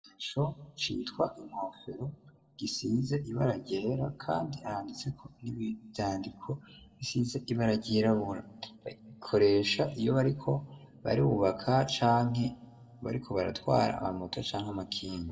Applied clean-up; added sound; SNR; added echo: none; none; none; reverberation time 0.7 s.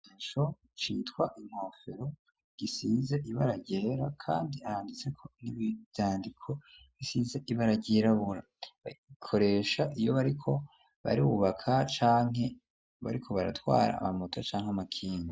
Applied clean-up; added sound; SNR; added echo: none; none; none; none.